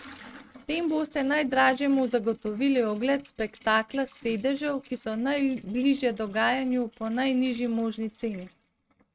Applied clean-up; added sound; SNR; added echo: neural mask model RNNoise.